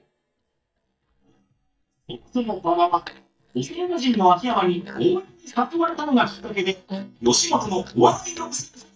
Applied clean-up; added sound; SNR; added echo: neural mask model DeepFilterNet 3.